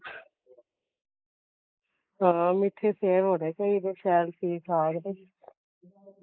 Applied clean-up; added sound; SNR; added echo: neural mask model Resemble Enhance denoiser.